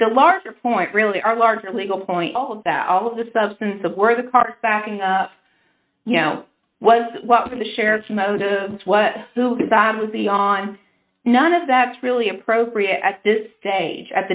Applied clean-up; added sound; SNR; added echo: neural mask model RNNoise.